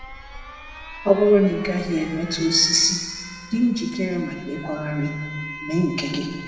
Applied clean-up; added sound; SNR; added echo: none; Alarm; 15 dB; reverberation time 1.4 s.